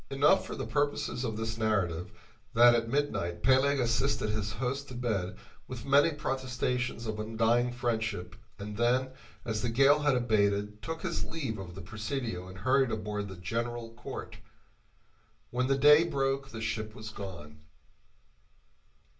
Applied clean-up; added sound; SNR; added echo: none; none; none; reverberation time 0.2 s.